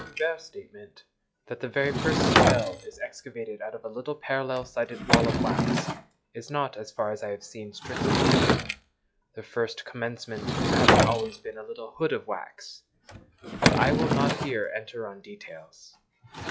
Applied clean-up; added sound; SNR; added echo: classical method log-MMSE.